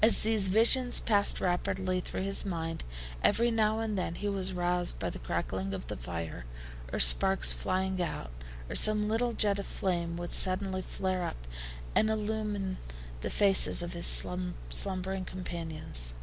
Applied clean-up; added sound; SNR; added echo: none; none; none; none.